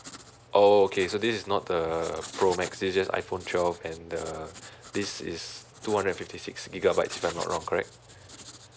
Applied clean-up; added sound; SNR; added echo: none; Writing; 17 dB; none.